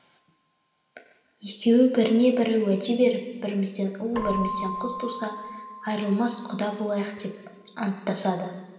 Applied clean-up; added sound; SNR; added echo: none; Keyboard (musical); 14 dB; reverberation time 1.4 s.